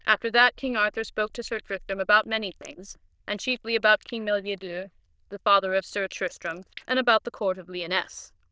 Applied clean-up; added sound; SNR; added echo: neural diffusion model UNIVERSE++.